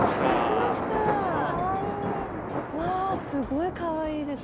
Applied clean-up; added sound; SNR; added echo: none; Thunder; 1 dB; none.